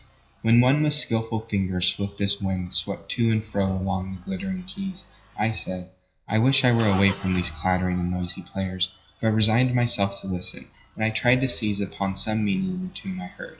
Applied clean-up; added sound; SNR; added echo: classical method WPE with log-MMSE.